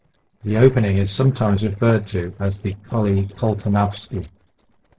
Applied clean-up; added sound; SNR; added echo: neural separator model SepFormer DNS4.